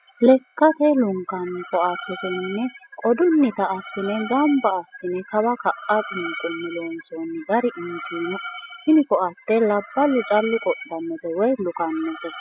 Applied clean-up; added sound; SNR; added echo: classical method spectral subtraction.